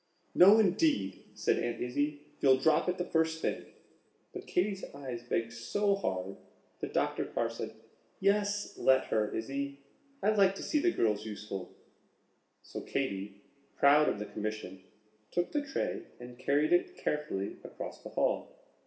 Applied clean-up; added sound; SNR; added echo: none; none; none; reverberation time 0.9 s.